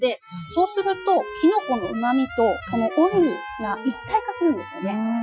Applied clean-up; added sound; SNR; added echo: classical method Wiener filter.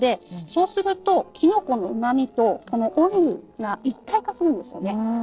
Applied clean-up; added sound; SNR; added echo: neural separator model SepFormer DNS4.